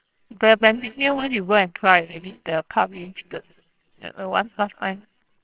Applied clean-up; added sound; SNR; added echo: neural separator model SepFormer WHAMR!.